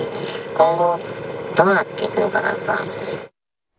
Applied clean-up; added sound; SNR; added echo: none; none; none; none.